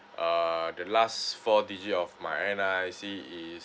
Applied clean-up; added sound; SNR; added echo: none; none; none; none.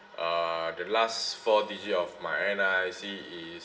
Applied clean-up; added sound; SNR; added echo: none; none; none; reverberation time 2.5 s.